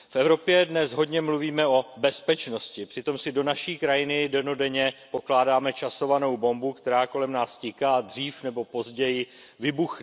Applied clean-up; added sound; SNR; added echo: none; none; none; none.